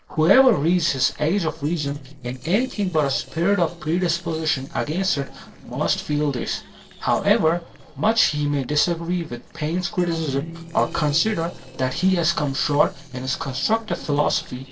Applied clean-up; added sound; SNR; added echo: neural separator model SepFormer DNS4.